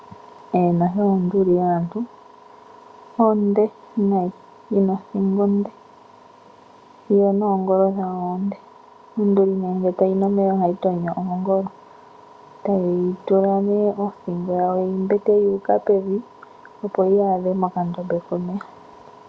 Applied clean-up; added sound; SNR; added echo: none; none; none; none.